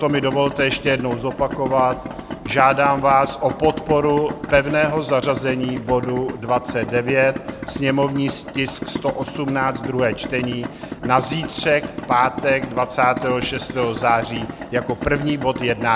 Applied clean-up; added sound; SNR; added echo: none; Idling; 10 dB; none.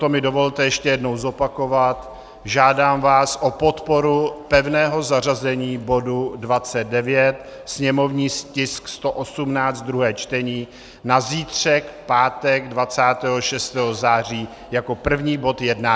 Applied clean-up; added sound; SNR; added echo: none; none; none; none.